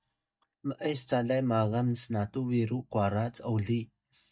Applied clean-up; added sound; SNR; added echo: neural mask model DeepFilterNet 3.